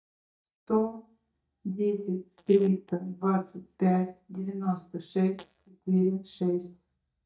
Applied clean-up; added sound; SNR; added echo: neural mask model DeepFilterNet 3.